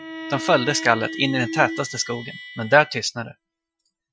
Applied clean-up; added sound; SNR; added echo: classical method Wiener filter.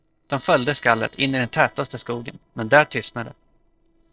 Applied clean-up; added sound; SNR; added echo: neural separator model SepFormer DNS4.